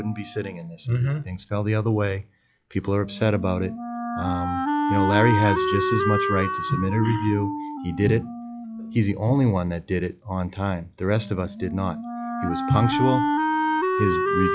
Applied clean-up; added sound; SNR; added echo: classical method log-MMSE.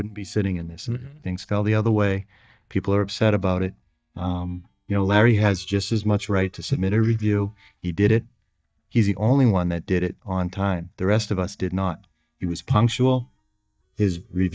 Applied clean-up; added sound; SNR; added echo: neural mask model DeepFilterNet 3.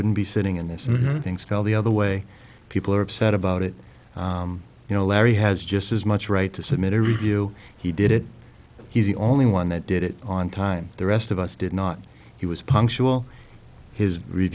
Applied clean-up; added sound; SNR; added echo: none; none; none; none.